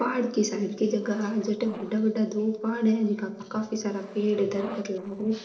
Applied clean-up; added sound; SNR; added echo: neural separator model SepFormer DNS4.